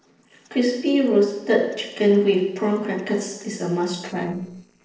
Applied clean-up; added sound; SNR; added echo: neural separator model SepFormer DNS4.